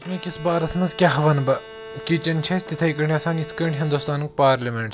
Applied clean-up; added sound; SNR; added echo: none; Bowed string instrument; 16 dB; none.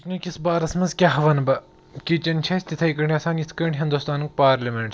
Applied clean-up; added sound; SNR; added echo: none; none; none; none.